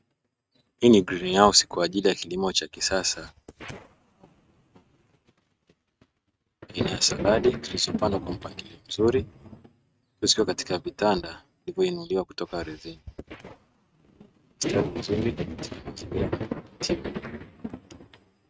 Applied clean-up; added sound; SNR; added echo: neural mask model RNNoise.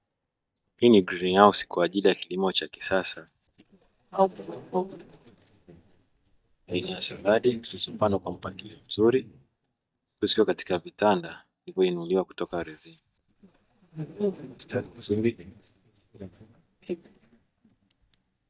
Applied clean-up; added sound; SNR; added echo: neural mask model DeepFilterNet 3.